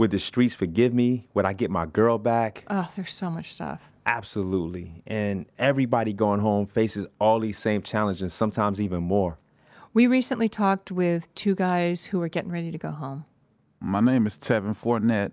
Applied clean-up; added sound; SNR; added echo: none; none; none; none.